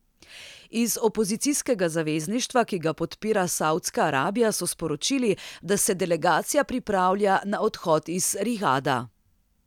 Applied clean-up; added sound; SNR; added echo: none; none; none; none.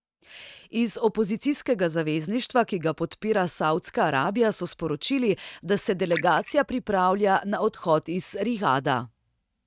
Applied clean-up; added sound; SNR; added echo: neural mask model RNNoise.